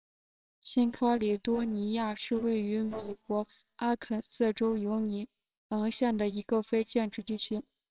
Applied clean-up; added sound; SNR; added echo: neural separator model SepFormer WHAMR!.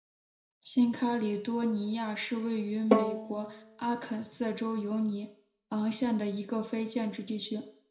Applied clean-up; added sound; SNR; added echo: none; Bowed string instrument; 1 dB; reverberation time 0.5 s.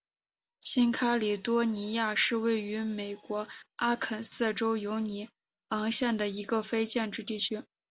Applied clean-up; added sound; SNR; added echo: none; none; none; none.